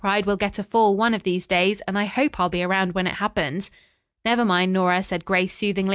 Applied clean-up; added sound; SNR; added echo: none; none; none; none.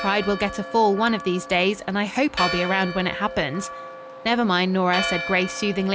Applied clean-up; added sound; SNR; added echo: none; Church bell; 9 dB; none.